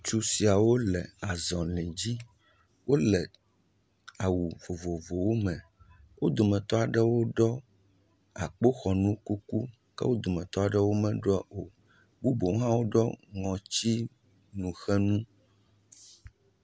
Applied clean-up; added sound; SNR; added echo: none; none; none; none.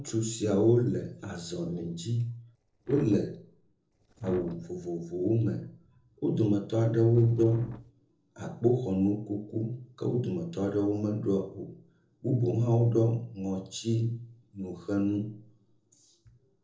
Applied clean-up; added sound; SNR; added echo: neural separator model SepFormer DNS4.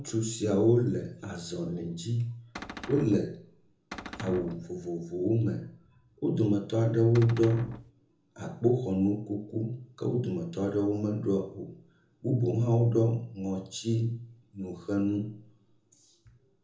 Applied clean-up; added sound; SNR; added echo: none; Cupboard open or close; 12 dB; reverberation time 0.6 s.